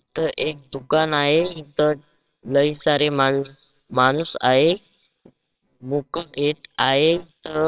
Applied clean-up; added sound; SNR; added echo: neural separator model SepFormer WHAMR!.